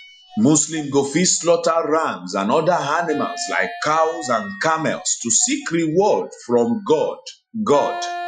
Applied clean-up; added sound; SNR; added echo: classical method Wiener filter.